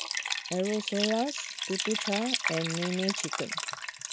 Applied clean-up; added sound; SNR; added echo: none; Liquid; 2 dB; none.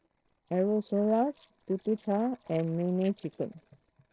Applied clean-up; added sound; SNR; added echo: neural separator model SepFormer DNS4.